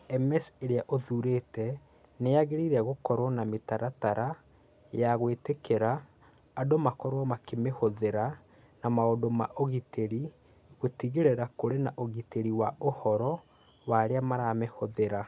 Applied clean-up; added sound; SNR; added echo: none; none; none; none.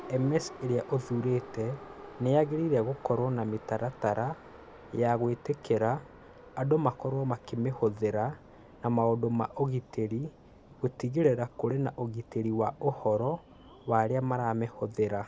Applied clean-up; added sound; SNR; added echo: none; Subway, metro, underground; 20 dB; none.